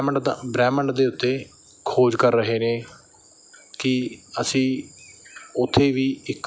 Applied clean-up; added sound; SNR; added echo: none; none; none; none.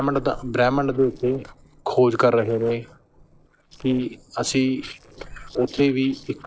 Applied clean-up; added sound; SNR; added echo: neural separator model SepFormer DNS4.